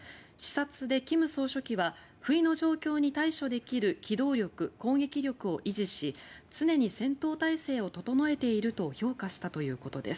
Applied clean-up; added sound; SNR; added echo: none; none; none; none.